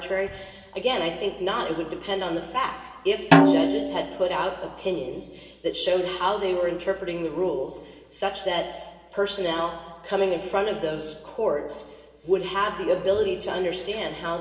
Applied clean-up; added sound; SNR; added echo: none; Snare drum; -4 dB; reverberation time 1.3 s.